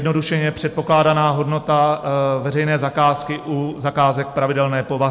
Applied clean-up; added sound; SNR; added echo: none; none; none; none.